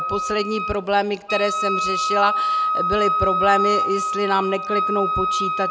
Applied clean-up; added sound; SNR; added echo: none; Wind instrument, woodwind instrument; 0 dB; none.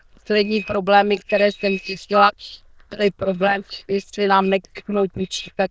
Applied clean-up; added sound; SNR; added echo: neural diffusion model UNIVERSE++.